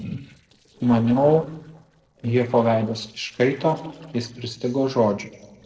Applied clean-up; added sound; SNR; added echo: neural separator model SepFormer DNS4.